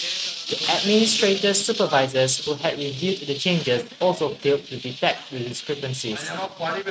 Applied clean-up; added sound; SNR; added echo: neural mask model RNNoise.